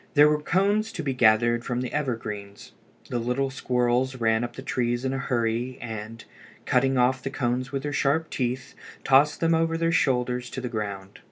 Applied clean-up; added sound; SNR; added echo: none; none; none; none.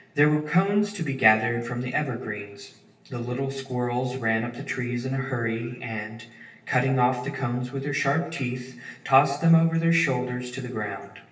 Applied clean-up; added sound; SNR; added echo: none; none; none; reverberation time 0.8 s.